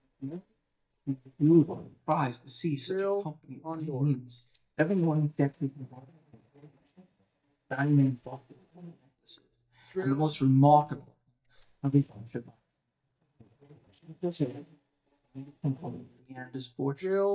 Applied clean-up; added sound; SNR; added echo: neural mask model DeepFilterNet 3.